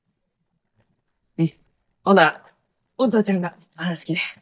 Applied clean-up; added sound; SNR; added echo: neural mask model DeepFilterNet 3.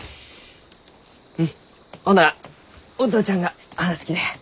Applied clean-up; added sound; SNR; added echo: none; none; none; none.